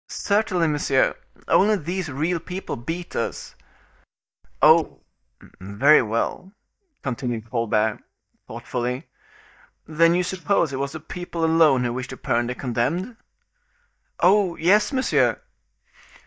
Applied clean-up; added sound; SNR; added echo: neural mask model DeepFilterNet 3.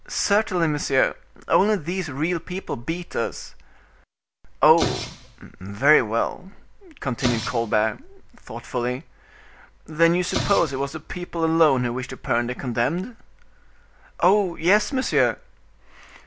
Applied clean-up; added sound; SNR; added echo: none; Explosion; 10 dB; none.